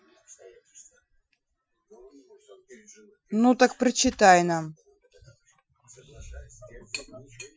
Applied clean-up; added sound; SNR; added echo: classical method Wiener filter.